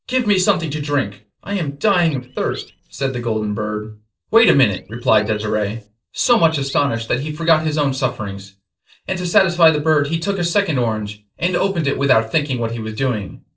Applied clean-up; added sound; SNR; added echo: neural separator model SepFormer DNS4.